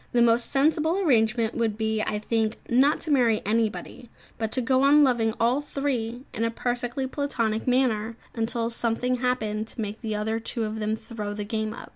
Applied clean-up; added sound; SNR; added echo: none; none; none; none.